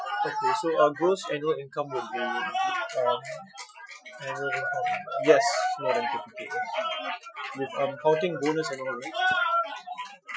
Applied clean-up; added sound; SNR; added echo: classical method Wiener filter.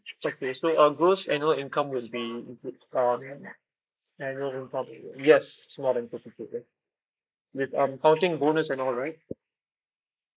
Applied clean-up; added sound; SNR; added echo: neural mask model Resemble Enhance denoiser.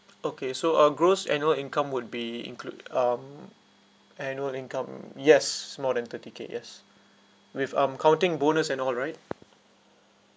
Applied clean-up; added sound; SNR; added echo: none; none; none; none.